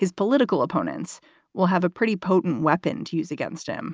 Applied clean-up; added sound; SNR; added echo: none; none; none; none.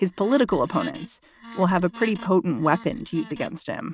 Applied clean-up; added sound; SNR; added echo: neural mask model RNNoise.